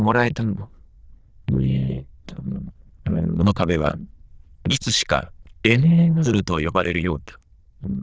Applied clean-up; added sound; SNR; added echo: neural diffusion model UNIVERSE++.